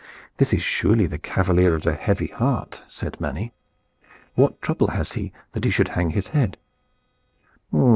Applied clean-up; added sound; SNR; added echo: neural separator model SepFormer DNS4.